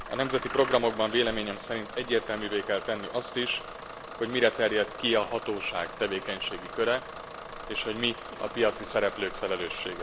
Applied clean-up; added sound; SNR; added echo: none; Engine starting / Bus; 11 dB; none.